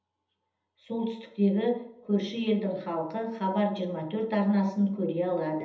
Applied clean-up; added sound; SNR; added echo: none; none; none; reverberation time 0.7 s.